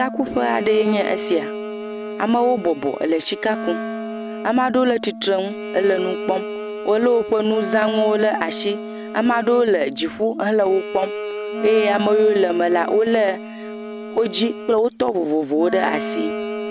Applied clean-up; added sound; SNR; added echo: none; Wind instrument, woodwind instrument + Bowed string instrument; 9 dB; none.